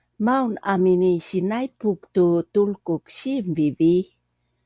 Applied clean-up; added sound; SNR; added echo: none; none; none; none.